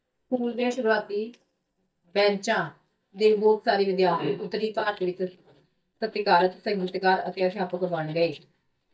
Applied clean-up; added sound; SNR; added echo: neural mask model DeepFilterNet 3.